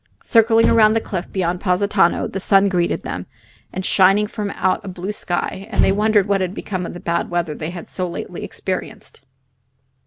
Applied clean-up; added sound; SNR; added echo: none; Motor vehicle (road); 10 dB; none.